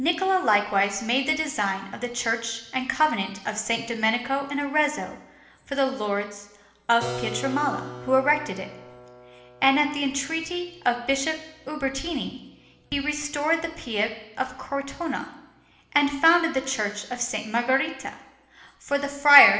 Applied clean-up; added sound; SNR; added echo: none; Keyboard (musical); 19 dB; reverberation time 1.0 s.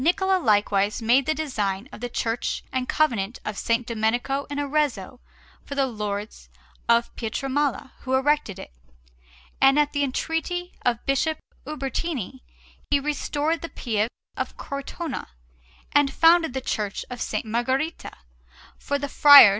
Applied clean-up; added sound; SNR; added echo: none; none; none; none.